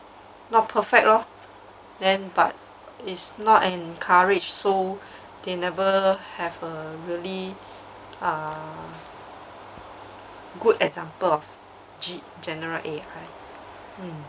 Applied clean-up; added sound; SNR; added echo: none; none; none; none.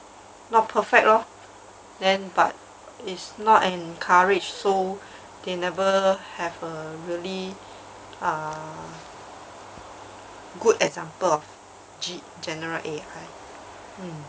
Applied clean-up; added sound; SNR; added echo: none; Dog; 19 dB; none.